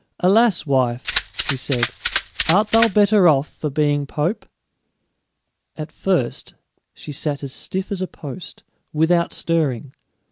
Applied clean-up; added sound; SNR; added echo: none; Rattle (instrument); 5 dB; none.